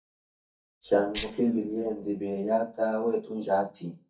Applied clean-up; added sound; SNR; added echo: neural mask model DeepFilterNet 3.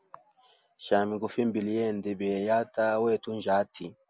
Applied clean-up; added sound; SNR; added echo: none; none; none; none.